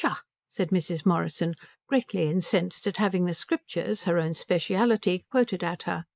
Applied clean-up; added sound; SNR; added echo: neural mask model Resemble Enhance denoiser.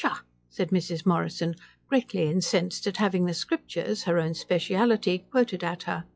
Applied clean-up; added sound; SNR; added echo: classical method log-MMSE.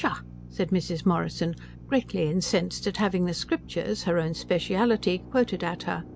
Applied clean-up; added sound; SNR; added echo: none; Drill; 16 dB; none.